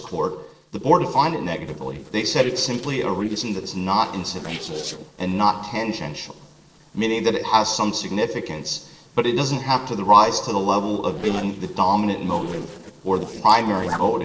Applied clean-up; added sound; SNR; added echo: neural separator model SepFormer DNS4.